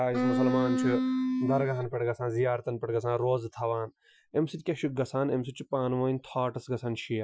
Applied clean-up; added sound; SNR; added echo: classical method Wiener filter.